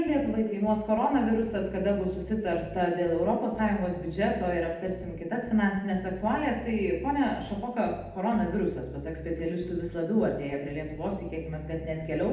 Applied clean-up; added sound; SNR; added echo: none; Bass guitar; 15 dB; reverberation time 0.8 s.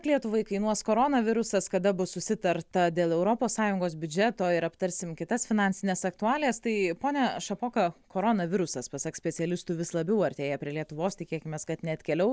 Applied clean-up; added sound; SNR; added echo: none; none; none; none.